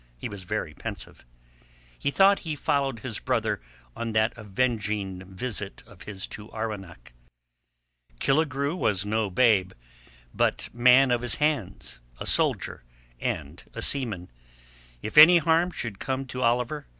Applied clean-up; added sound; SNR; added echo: none; none; none; none.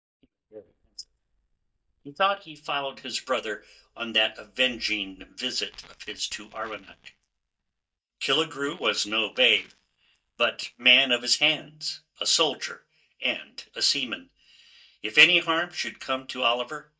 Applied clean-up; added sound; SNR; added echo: neural mask model DeepFilterNet 3.